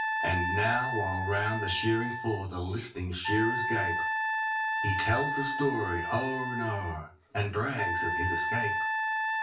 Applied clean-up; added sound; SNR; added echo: none; Wind instrument, woodwind instrument; 0 dB; reverberation time 0.3 s.